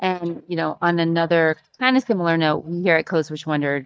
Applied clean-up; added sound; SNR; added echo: neural mask model DeepFilterNet 3.